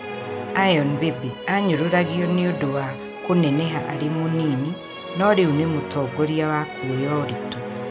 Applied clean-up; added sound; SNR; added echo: none; Musical instrument; 8 dB; none.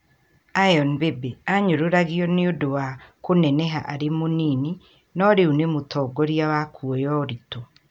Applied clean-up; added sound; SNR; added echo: none; none; none; none.